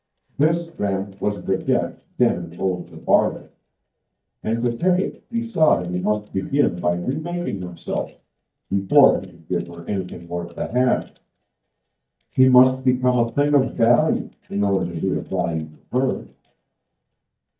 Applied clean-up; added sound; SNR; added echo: neural mask model DeepFilterNet 3.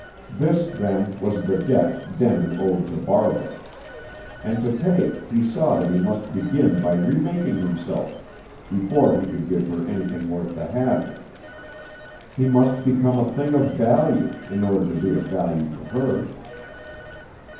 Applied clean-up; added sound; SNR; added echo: none; Telephone; 18 dB; reverberation time 0.9 s.